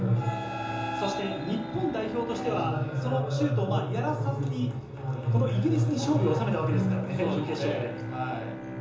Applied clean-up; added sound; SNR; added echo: none; Bowed string instrument; 10 dB; reverberation time 0.6 s.